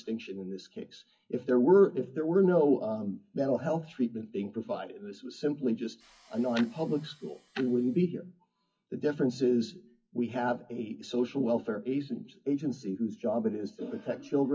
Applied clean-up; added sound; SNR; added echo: classical method WPE with log-MMSE.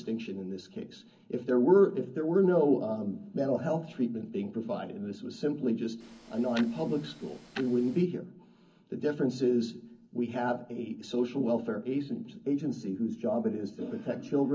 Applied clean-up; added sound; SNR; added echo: none; Tick-tock; 18 dB; reverberation time 0.4 s.